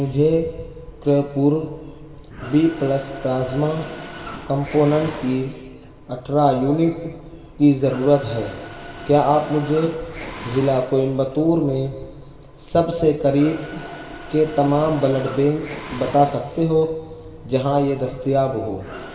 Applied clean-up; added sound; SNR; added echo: none; Mechanisms; 17 dB; reverberation time 2.2 s.